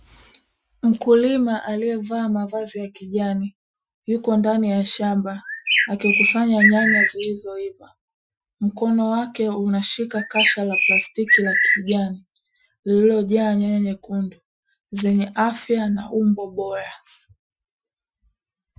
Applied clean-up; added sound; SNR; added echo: classical method Wiener filter.